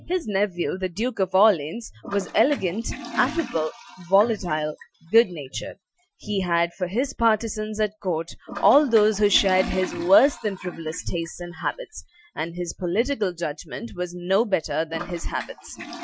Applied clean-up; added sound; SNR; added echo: classical method Wiener filter.